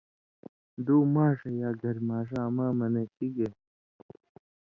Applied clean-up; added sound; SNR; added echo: none; none; none; none.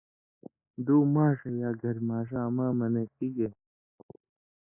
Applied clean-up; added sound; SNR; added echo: neural mask model Resemble Enhance denoiser.